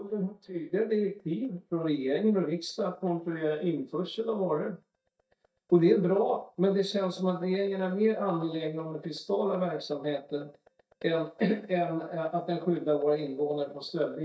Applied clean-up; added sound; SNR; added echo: neural mask model DeepFilterNet 3.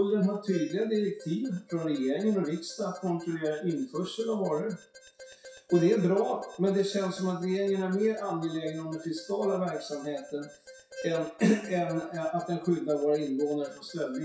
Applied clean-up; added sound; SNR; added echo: classical method WPE with log-MMSE.